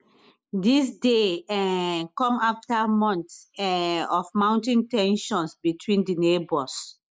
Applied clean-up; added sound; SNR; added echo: neural mask model Resemble Enhance denoiser.